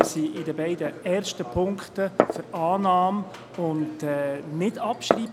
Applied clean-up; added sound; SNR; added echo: none; Glass; 5 dB; none.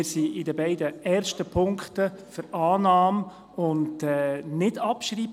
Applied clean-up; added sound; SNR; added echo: none; none; none; none.